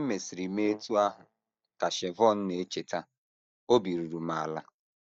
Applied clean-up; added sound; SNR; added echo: neural mask model DeepFilterNet 3.